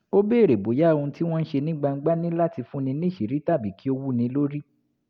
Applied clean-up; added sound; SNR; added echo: none; none; none; none.